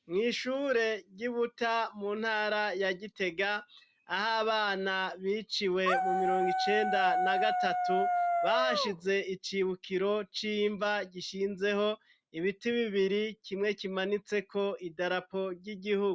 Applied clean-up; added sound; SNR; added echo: none; Dog; -2 dB; none.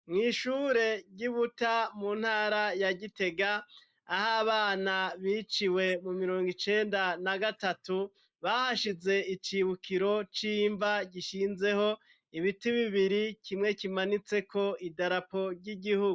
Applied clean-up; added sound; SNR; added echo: neural mask model Resemble Enhance denoiser.